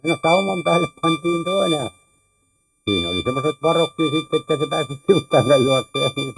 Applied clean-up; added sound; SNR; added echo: neural mask model RNNoise.